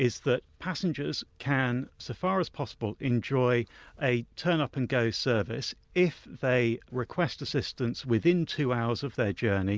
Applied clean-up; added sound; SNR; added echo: none; none; none; none.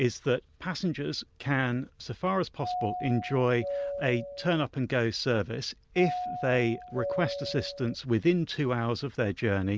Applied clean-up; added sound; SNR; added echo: none; Doorbell; 6 dB; none.